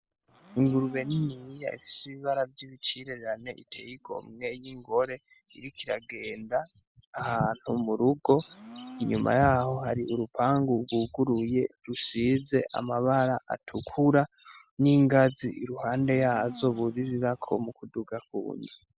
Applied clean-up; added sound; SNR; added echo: none; Domestic sounds, home sounds; 20 dB; none.